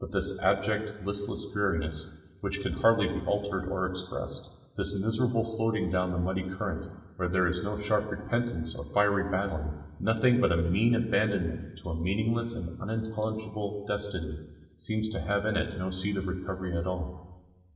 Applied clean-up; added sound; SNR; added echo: none; none; none; reverberation time 1.1 s.